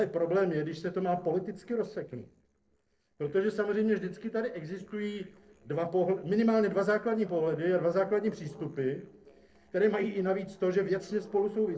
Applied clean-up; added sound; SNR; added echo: neural separator model SepFormer DNS4.